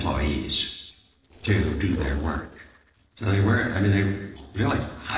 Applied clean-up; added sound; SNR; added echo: neural separator model SepFormer DNS4.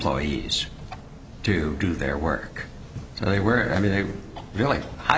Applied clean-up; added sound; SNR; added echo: none; none; none; none.